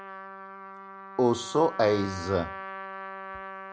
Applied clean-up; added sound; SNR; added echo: none; Trumpet; 10 dB; none.